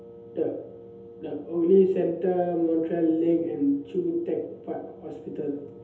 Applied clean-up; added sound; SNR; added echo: none; Wind instrument, woodwind instrument; 19 dB; reverberation time 0.8 s.